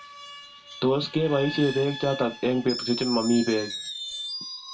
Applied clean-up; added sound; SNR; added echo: none; Screech; 10 dB; reverberation time 0.2 s.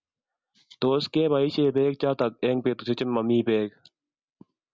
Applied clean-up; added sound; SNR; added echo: none; none; none; none.